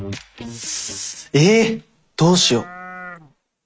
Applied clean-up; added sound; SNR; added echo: neural mask model RNNoise.